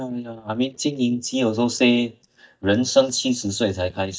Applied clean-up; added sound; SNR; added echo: neural mask model DeepFilterNet 3.